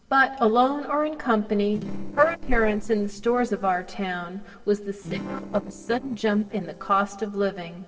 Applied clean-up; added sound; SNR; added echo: neural separator model SepFormer DNS4.